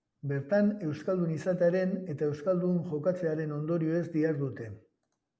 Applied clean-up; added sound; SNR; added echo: none; none; none; none.